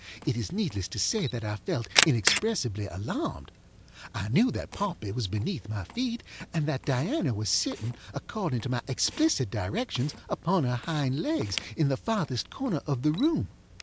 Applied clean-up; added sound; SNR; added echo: none; Camera; 9 dB; none.